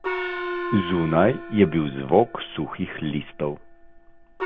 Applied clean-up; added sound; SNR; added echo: none; Gong; 9 dB; none.